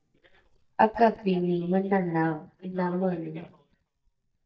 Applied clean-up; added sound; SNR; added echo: neural mask model DeepFilterNet 3.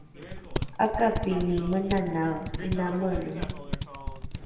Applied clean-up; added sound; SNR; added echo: none; Typing; 4 dB; reverberation time 1.2 s.